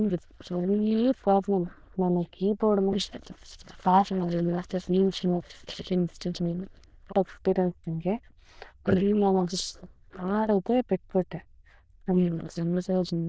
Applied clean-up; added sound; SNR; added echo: neural diffusion model UNIVERSE++.